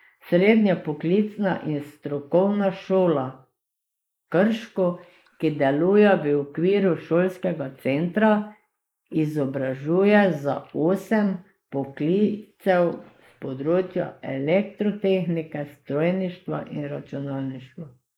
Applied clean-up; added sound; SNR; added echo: neural mask model Resemble Enhance denoiser.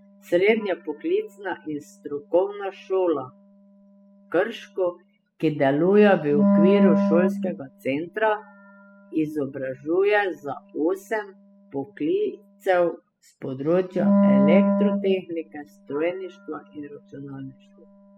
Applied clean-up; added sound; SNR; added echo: classical method spectral subtraction.